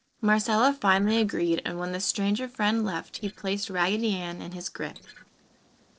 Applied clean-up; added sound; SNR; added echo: neural separator model SepFormer DNS4.